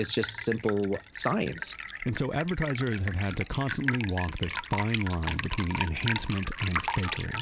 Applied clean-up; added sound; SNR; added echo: none; Liquid; 6 dB; none.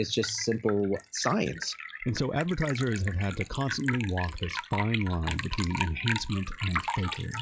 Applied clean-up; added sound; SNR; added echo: classical method log-MMSE.